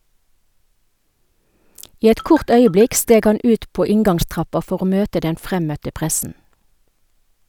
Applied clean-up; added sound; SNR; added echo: none; Marimba, xylophone; 20 dB; none.